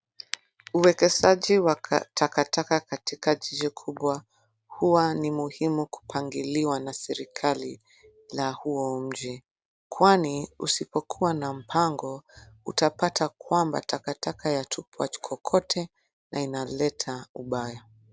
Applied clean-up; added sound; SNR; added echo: none; none; none; none.